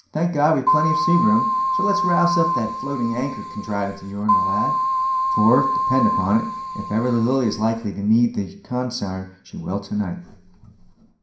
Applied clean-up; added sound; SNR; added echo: none; Keyboard (musical); 0 dB; reverberation time 0.5 s.